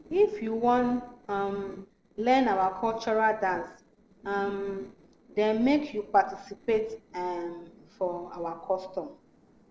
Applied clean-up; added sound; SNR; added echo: neural separator model SepFormer DNS4.